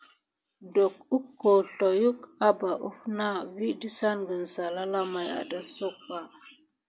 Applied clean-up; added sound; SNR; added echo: none; none; none; none.